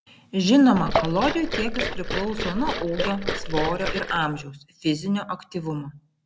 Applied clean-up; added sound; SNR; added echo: none; Liquid; 3 dB; none.